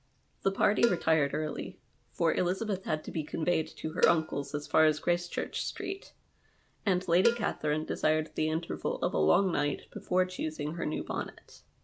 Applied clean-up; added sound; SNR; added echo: none; Cowbell; 8 dB; none.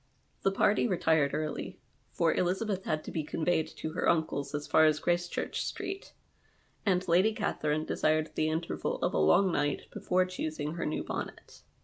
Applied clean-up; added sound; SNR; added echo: none; none; none; none.